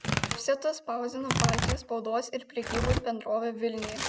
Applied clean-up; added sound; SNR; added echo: none; Tearing; 0 dB; none.